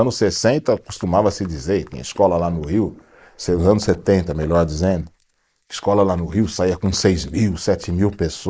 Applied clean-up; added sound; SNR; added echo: neural mask model Resemble Enhance denoiser.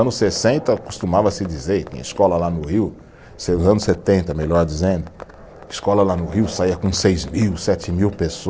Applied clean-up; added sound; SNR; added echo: none; Livestock, farm animals, working animals; 19 dB; none.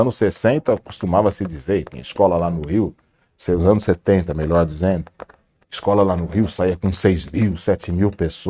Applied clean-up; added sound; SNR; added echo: neural mask model RNNoise.